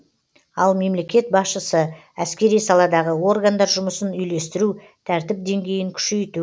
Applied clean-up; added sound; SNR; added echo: none; none; none; none.